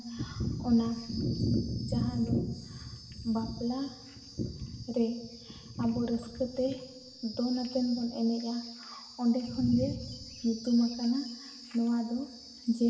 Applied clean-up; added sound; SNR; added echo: none; none; none; reverberation time 2.4 s.